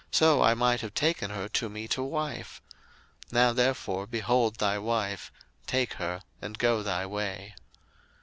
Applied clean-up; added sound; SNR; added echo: none; none; none; none.